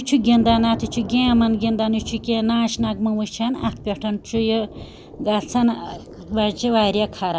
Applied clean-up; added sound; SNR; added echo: none; Thunder / Rain; 14 dB; none.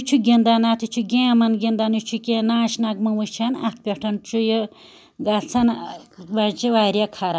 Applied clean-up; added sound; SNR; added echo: none; none; none; none.